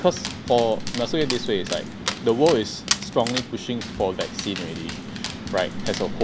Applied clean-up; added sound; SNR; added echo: none; Dog; 8 dB; none.